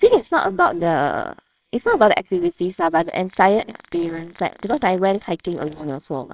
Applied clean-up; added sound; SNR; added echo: neural separator model SepFormer WHAMR!.